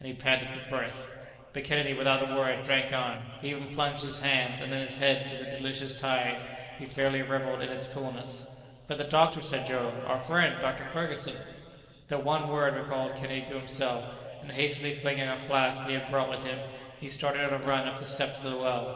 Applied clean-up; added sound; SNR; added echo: neural separator model SepFormer DNS4.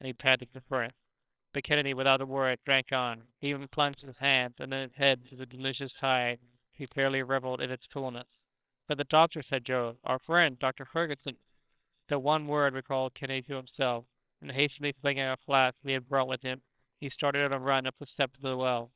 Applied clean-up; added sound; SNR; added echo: neural separator model SepFormer WHAMR!.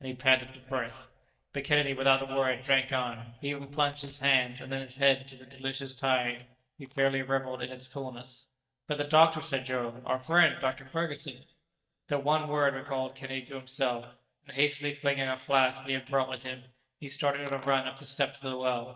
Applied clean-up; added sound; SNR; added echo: neural mask model DeepFilterNet 3.